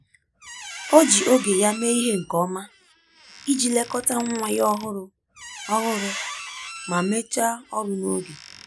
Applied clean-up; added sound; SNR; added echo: none; Squeak; 13 dB; none.